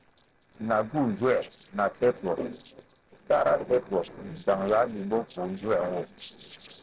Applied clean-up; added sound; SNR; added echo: neural separator model SepFormer DNS4.